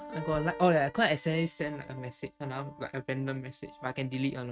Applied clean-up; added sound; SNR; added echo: neural mask model RNNoise.